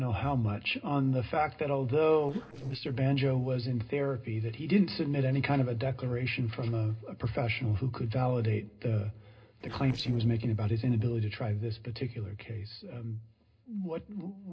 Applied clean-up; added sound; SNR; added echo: neural separator model SepFormer DNS4.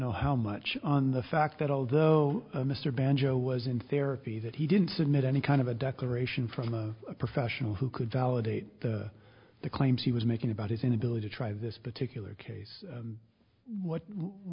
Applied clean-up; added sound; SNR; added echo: none; none; none; none.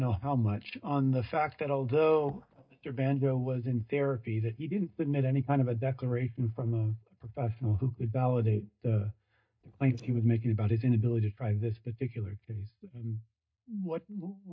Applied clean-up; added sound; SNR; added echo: neural mask model DeepFilterNet 3.